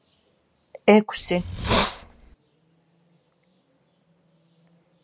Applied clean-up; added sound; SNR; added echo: none; Hiss; -1 dB; none.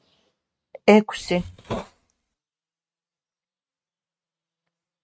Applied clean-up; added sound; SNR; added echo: neural mask model RNNoise.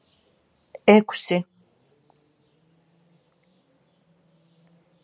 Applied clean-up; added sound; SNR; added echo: none; none; none; none.